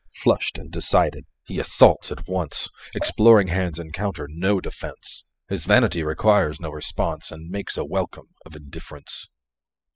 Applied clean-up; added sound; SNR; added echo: classical method spectral subtraction.